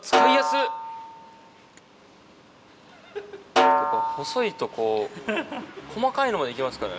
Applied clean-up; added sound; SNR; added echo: none; Snare drum; -3 dB; none.